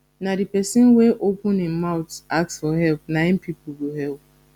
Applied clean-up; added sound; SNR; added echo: none; none; none; none.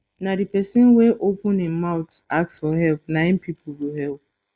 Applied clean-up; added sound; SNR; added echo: neural mask model Resemble Enhance denoiser.